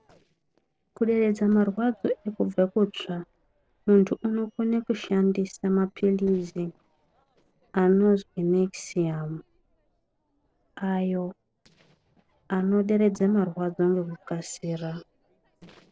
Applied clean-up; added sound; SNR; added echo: neural separator model SepFormer DNS4.